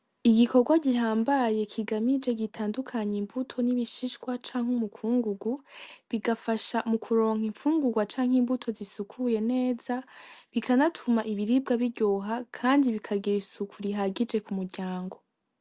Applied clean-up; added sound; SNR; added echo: none; none; none; none.